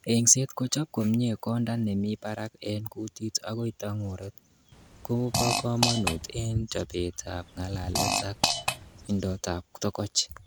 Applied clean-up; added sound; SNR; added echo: none; Fart; 2 dB; none.